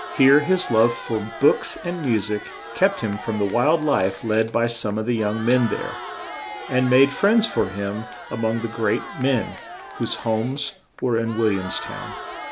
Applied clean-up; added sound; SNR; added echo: none; Crowd; 13 dB; none.